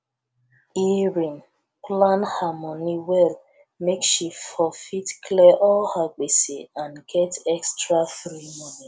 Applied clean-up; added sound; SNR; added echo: none; none; none; none.